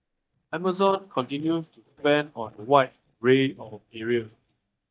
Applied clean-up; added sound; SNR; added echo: neural mask model DeepFilterNet 3.